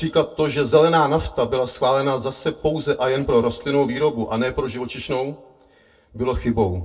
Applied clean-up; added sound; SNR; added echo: neural separator model SepFormer DNS4.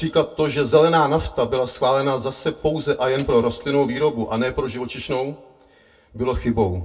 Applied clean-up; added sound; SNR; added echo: none; Coin (dropping); 18 dB; reverberation time 0.1 s.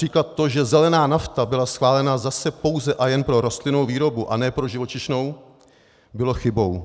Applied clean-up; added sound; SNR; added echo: none; none; none; none.